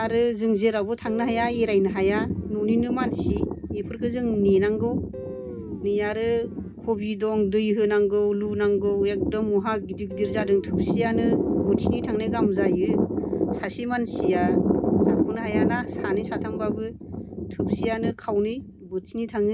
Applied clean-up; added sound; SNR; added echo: none; Guitar; 16 dB; reverberation time 0.3 s.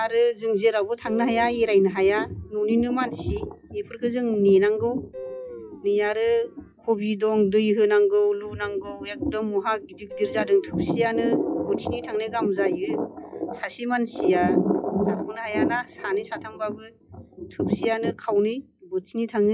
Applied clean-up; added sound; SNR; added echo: classical method WPE with log-MMSE.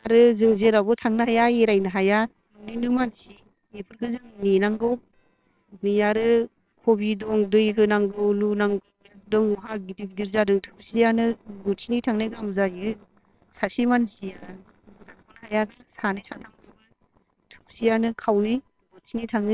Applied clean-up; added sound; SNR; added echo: neural separator model SepFormer WHAMR!.